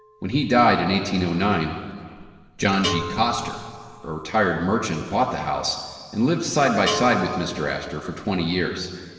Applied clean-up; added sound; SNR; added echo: none; Bell; 14 dB; reverberation time 2.1 s.